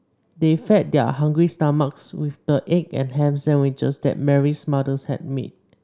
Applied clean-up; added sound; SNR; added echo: none; none; none; none.